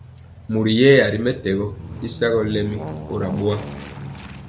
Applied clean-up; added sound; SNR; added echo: none; Aircraft; 13 dB; none.